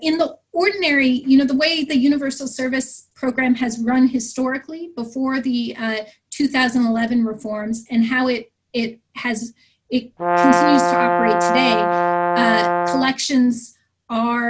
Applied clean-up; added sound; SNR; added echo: none; Brass instrument; -2 dB; none.